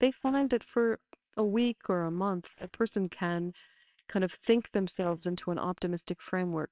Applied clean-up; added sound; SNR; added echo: neural separator model SepFormer WHAMR!.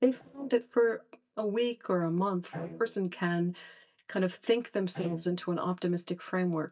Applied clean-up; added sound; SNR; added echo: neural mask model DeepFilterNet 3.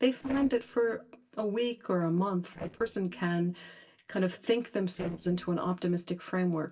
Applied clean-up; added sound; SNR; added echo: neural separator model SepFormer DNS4.